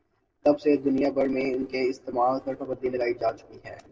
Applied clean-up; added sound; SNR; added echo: neural separator model SepFormer DNS4.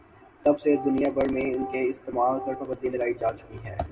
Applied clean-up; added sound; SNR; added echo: none; Wind instrument, woodwind instrument; 14 dB; reverberation time 0.4 s.